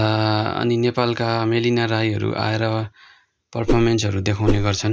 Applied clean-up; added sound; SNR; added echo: none; Whoosh, swoosh, swish; 1 dB; none.